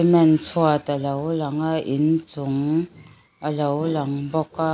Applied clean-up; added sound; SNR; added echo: none; none; none; none.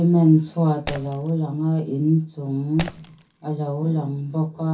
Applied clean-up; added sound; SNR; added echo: none; Shatter; 16 dB; reverberation time 0.3 s.